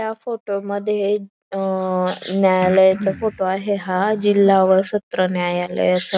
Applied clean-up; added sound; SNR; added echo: none; Breathing; 15 dB; none.